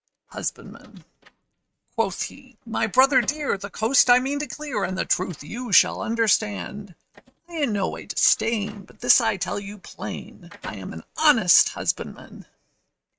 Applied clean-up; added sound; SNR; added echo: neural mask model RNNoise.